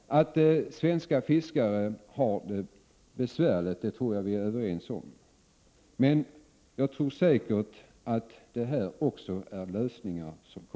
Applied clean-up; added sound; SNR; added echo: none; none; none; none.